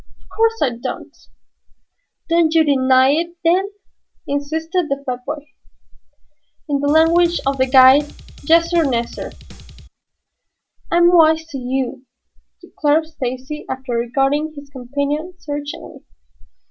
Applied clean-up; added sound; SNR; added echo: none; Drum kit; 17 dB; none.